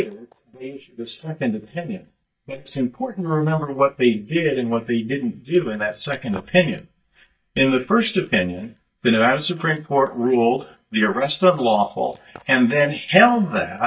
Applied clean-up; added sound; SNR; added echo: neural mask model DeepFilterNet 3.